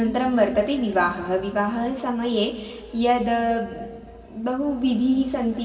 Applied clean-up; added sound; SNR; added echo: none; none; none; reverberation time 2.2 s.